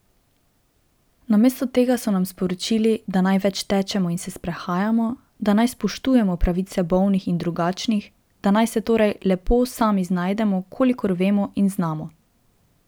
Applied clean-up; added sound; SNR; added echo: none; none; none; none.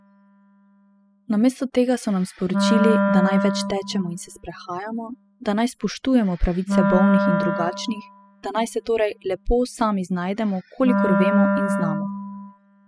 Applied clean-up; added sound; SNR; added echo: classical method spectral subtraction.